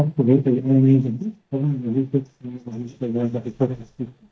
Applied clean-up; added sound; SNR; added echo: neural mask model DeepFilterNet 3.